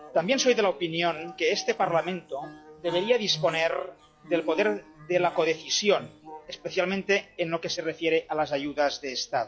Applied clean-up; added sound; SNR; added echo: classical method log-MMSE.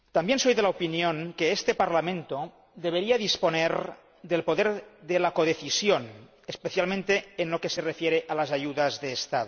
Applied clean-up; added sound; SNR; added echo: none; none; none; none.